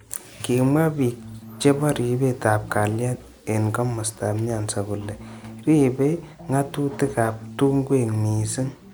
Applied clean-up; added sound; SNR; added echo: none; Bass guitar; 18 dB; none.